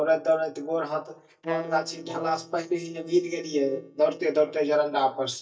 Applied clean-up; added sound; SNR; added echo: neural mask model DeepFilterNet 3.